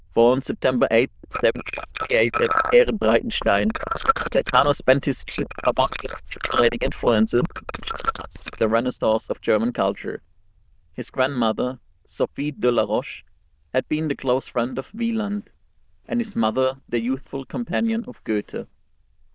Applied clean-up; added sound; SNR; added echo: neural diffusion model UNIVERSE++.